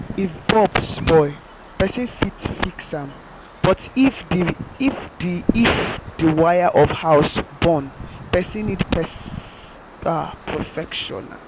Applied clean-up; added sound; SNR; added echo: none; Wind; 13 dB; none.